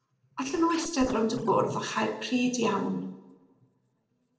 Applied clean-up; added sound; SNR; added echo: neural separator model SepFormer DNS4.